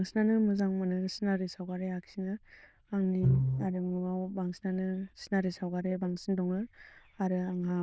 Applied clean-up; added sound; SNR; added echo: neural diffusion model UNIVERSE++.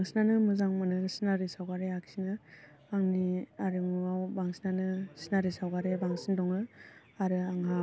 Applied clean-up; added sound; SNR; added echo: none; none; none; none.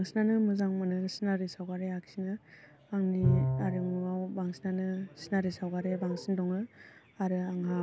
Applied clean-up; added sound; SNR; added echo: none; Bowed string instrument; 6 dB; none.